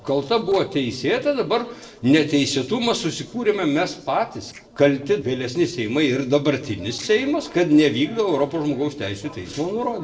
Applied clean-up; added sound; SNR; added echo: neural separator model SepFormer DNS4.